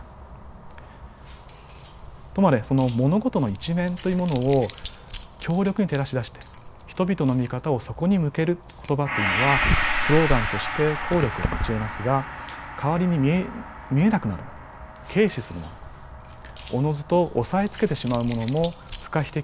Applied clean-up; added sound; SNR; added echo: none; Keys jangling + Gong; 6 dB; none.